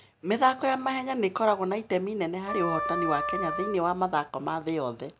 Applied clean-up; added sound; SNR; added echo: none; Wind instrument, woodwind instrument; 5 dB; none.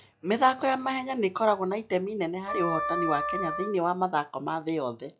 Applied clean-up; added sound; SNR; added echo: classical method log-MMSE.